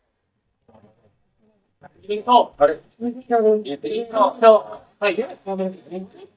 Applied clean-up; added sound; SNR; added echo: neural mask model DeepFilterNet 3.